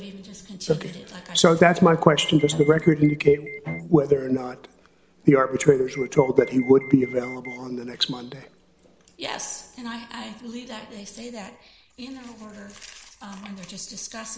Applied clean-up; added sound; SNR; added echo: none; Alarm + Bowed string instrument; 15 dB; none.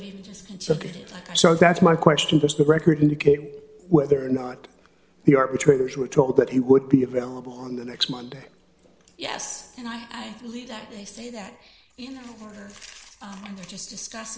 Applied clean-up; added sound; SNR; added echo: none; none; none; none.